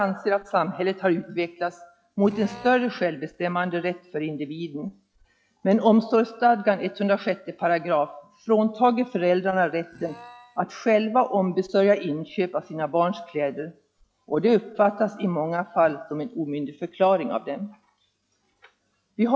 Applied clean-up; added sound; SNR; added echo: classical method log-MMSE.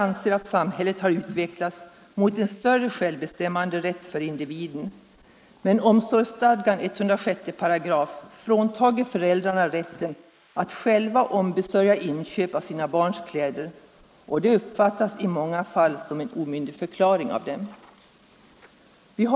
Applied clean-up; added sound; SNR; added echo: neural mask model Resemble Enhance denoiser.